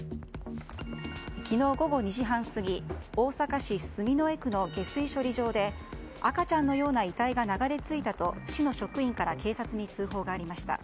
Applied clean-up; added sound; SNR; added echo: none; none; none; none.